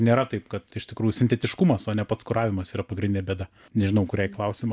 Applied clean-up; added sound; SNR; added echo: none; Cricket; 8 dB; none.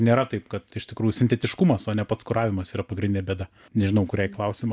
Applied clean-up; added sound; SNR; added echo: none; none; none; none.